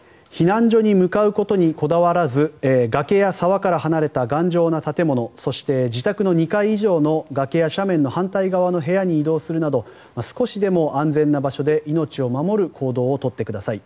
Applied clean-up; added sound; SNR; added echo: none; none; none; none.